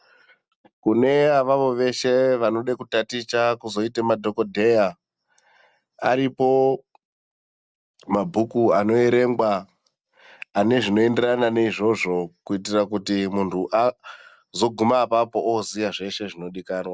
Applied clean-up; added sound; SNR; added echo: none; none; none; none.